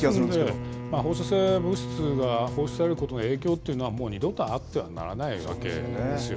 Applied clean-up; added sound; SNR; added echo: none; Bowed string instrument; 9 dB; none.